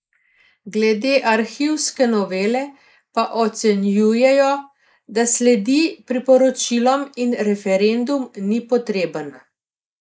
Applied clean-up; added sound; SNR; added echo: neural mask model Resemble Enhance denoiser.